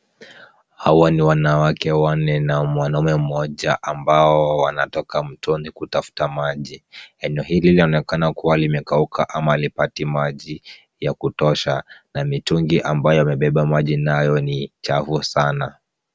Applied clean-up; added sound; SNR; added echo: none; none; none; none.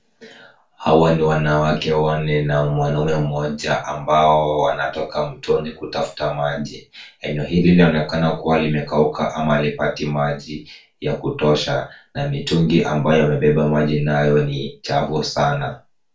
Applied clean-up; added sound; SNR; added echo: none; none; none; reverberation time 0.2 s.